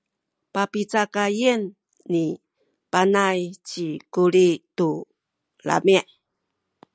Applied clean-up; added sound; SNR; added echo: none; none; none; none.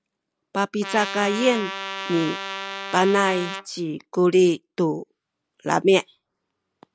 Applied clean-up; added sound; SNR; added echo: none; Trumpet; 8 dB; none.